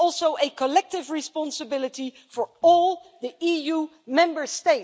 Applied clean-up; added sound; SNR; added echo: none; none; none; none.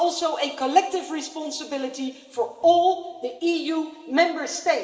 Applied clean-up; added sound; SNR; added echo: none; none; none; reverberation time 2.3 s.